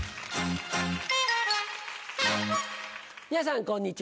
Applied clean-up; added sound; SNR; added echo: none; none; none; none.